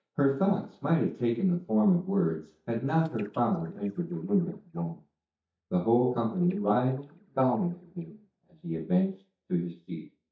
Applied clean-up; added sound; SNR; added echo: neural mask model DeepFilterNet 3.